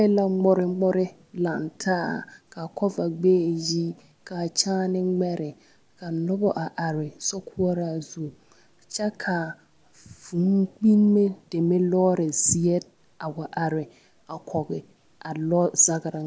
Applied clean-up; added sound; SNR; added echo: none; none; none; none.